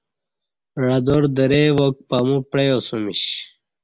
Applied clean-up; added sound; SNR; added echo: none; none; none; none.